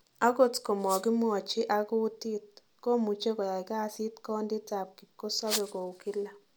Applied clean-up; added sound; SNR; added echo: none; none; none; none.